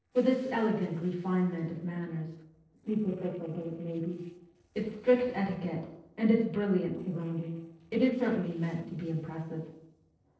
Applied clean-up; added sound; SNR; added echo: neural separator model SepFormer DNS4.